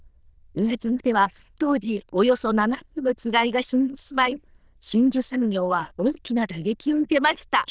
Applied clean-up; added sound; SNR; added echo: neural diffusion model UNIVERSE++.